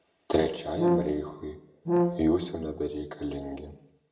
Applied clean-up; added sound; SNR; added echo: none; Brass instrument; -2 dB; reverberation time 0.6 s.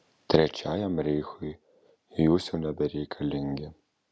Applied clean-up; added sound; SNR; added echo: none; none; none; none.